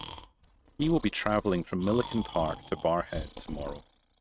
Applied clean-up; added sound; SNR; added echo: neural mask model RNNoise.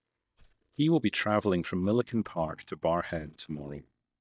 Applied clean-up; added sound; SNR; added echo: neural mask model DeepFilterNet 3.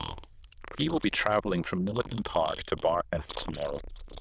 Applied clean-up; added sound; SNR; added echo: neural diffusion model UNIVERSE++.